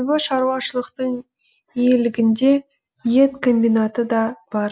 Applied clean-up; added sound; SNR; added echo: none; none; none; none.